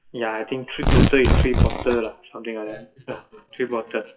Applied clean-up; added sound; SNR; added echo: classical method WPE with log-MMSE.